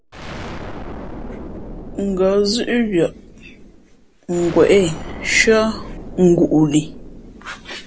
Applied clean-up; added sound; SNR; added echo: none; Explosion; 13 dB; none.